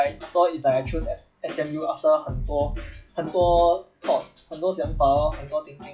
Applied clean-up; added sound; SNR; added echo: classical method log-MMSE.